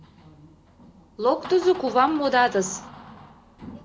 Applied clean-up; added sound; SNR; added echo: none; Door; 17 dB; none.